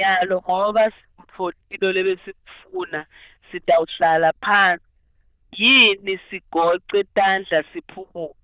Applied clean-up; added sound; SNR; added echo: neural diffusion model UNIVERSE++.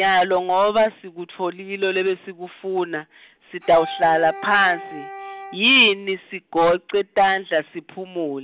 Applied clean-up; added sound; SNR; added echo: none; Wind instrument, woodwind instrument; 14 dB; none.